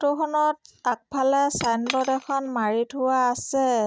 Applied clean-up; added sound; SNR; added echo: neural mask model RNNoise.